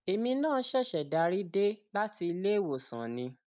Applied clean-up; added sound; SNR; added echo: neural mask model DeepFilterNet 3.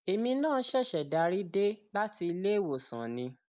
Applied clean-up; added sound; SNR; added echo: neural mask model Resemble Enhance denoiser.